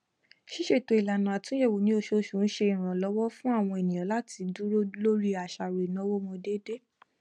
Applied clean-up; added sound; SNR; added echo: none; none; none; none.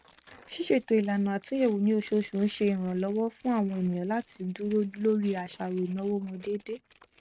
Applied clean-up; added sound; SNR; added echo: neural mask model RNNoise.